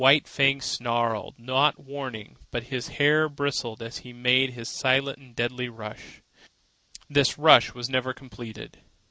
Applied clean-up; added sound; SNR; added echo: none; none; none; none.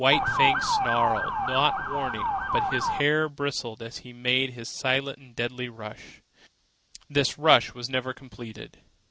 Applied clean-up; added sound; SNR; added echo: none; Motor vehicle (road) / Siren; -2 dB; none.